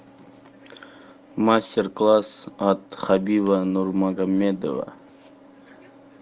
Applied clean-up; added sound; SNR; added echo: none; none; none; none.